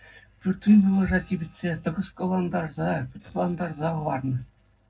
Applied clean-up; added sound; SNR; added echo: neural separator model SepFormer DNS4.